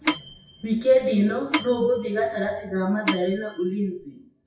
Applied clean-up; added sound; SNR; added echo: classical method WPE with log-MMSE.